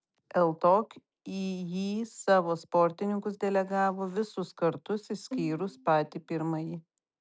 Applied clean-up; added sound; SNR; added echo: none; Bowed string instrument; 13 dB; none.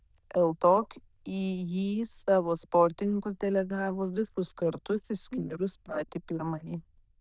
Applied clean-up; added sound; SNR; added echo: neural diffusion model UNIVERSE++.